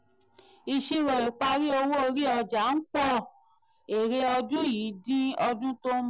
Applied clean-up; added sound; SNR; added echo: none; none; none; none.